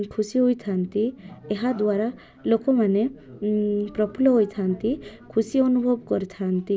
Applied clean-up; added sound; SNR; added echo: none; none; none; none.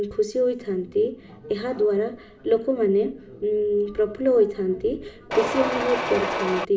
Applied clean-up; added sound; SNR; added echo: none; Mechanisms; 3 dB; reverberation time 1.1 s.